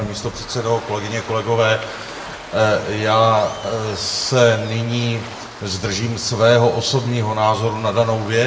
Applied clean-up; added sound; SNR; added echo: none; Waves, surf; 16 dB; reverberation time 0.6 s.